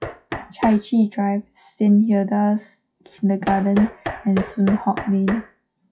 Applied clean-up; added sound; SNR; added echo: classical method WPE with log-MMSE.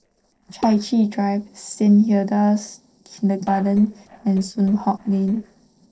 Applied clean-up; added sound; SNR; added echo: neural separator model SepFormer DNS4.